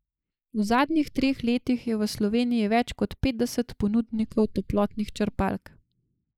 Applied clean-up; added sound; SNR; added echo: neural mask model Resemble Enhance denoiser.